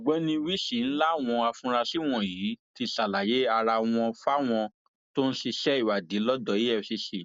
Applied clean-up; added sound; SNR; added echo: none; none; none; none.